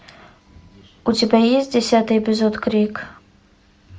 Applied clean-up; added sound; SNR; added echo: none; none; none; none.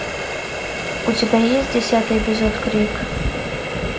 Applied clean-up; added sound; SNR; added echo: none; Water tap, faucet + Thunder / Rain; 3 dB; none.